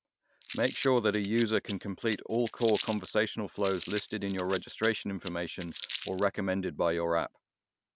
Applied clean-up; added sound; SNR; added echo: none; Crumpling, crinkling; 14 dB; none.